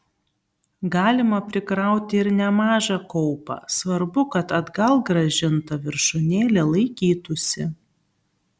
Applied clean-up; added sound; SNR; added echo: none; none; none; none.